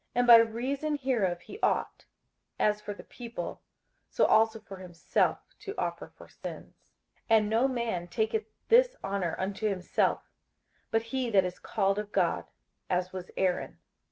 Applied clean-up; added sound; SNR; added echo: none; none; none; none.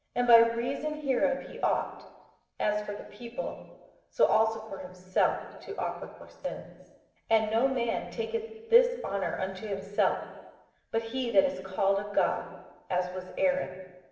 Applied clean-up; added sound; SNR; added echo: none; none; none; reverberation time 1.2 s.